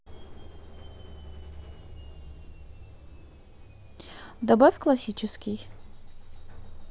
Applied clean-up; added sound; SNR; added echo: none; none; none; none.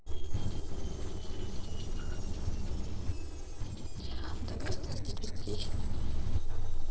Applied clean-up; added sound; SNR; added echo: neural separator model SepFormer DNS4.